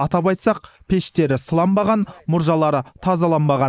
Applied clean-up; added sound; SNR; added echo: neural mask model Resemble Enhance denoiser.